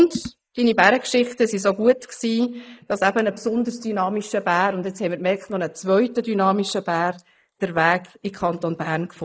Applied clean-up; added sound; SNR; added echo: neural mask model Resemble Enhance denoiser.